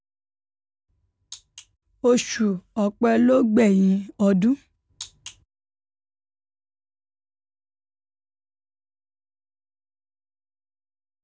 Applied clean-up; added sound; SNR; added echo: none; none; none; none.